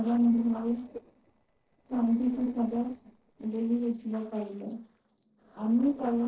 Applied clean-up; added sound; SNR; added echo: neural separator model SepFormer DNS4.